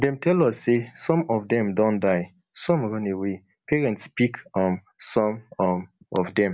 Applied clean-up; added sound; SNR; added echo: none; none; none; none.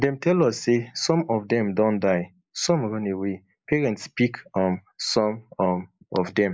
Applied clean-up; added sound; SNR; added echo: neural mask model Resemble Enhance denoiser.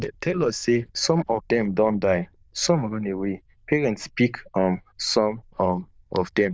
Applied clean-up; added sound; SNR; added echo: neural diffusion model UNIVERSE++.